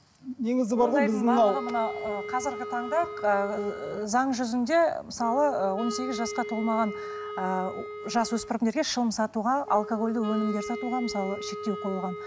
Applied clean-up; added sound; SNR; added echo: none; Wind instrument, woodwind instrument; 10 dB; none.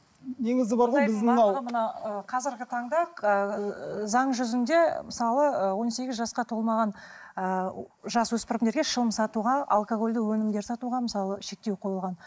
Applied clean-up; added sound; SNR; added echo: neural mask model Resemble Enhance denoiser.